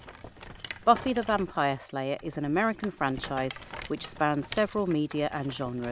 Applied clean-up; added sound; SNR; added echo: none; Rattle; 15 dB; none.